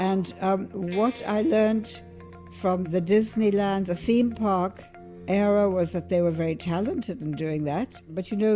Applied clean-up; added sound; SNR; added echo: none; none; none; none.